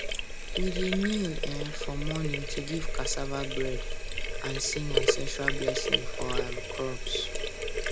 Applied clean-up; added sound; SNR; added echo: none; Sink (filling or washing); -4 dB; none.